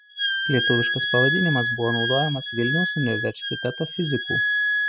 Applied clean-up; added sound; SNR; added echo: classical method spectral subtraction.